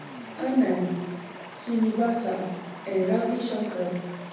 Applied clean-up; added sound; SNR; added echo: none; Stream; 14 dB; reverberation time 1.1 s.